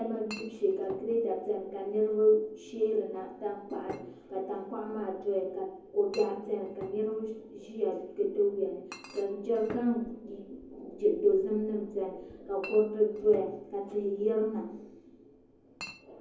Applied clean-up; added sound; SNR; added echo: none; Chink, clink; 19 dB; reverberation time 0.7 s.